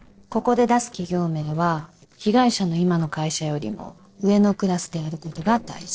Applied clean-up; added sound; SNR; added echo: neural separator model SepFormer DNS4.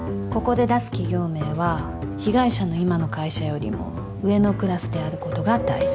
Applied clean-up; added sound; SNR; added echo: none; none; none; none.